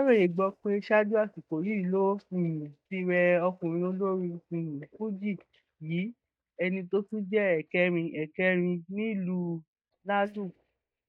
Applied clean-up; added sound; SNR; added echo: neural mask model DeepFilterNet 3.